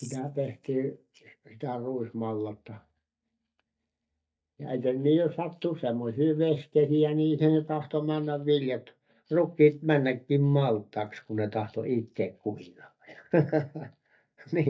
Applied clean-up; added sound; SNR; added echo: neural mask model DeepFilterNet 3.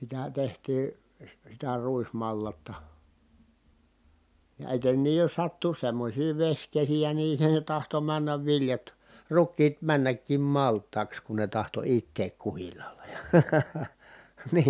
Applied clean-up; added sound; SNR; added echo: none; none; none; none.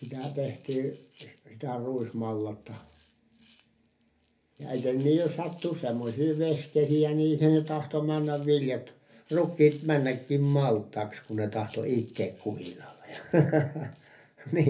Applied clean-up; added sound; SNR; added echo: none; Rattle (instrument); 14 dB; reverberation time 0.3 s.